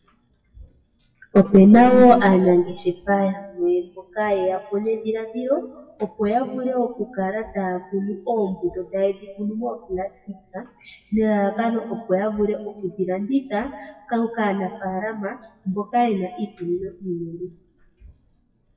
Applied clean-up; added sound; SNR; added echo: classical method WPE with log-MMSE.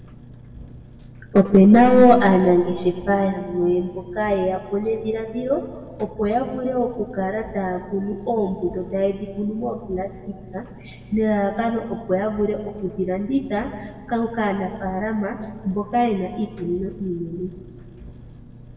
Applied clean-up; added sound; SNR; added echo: none; Engine; 19 dB; reverberation time 1.4 s.